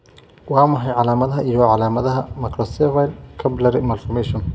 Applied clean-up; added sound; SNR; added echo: none; none; none; reverberation time 1.3 s.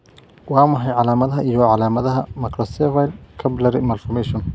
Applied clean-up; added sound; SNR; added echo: none; none; none; none.